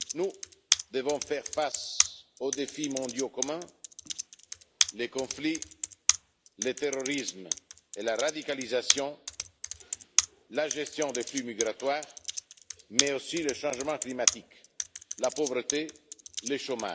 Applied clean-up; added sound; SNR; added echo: none; Computer keyboard; 0 dB; none.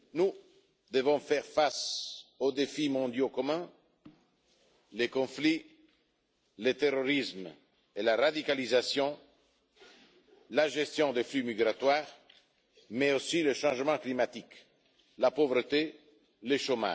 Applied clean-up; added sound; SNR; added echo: none; none; none; none.